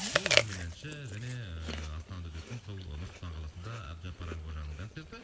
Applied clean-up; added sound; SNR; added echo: none; Chewing, mastication; -3 dB; reverberation time 1.6 s.